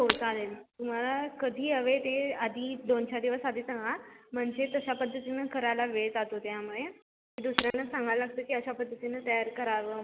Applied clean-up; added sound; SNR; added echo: none; Shatter; 5 dB; none.